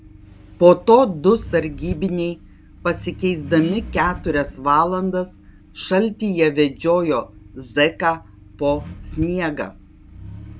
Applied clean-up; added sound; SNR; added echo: none; Accelerating, revving, vroom; 16 dB; none.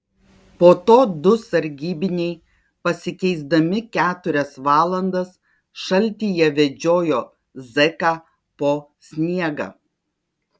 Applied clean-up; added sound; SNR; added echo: none; none; none; none.